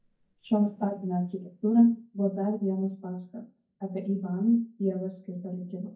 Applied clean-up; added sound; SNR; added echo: neural mask model DeepFilterNet 3.